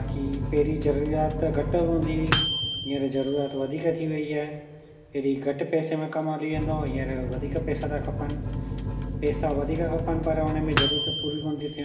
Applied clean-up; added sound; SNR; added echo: none; Microwave oven; 3 dB; reverberation time 2.9 s.